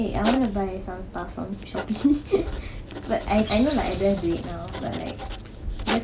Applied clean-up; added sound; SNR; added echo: none; Squeak + Writing; 11 dB; none.